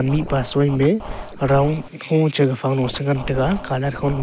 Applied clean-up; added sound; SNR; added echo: none; Scratching (performance technique); 12 dB; none.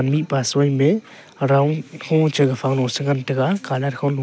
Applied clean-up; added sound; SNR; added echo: none; none; none; none.